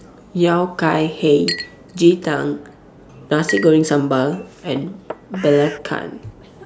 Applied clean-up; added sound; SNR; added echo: none; Bird + Chink, clink; 16 dB; none.